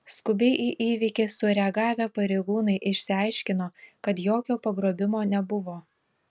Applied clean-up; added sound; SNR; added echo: none; none; none; none.